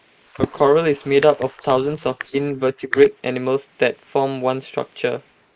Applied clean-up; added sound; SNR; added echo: neural mask model Resemble Enhance denoiser.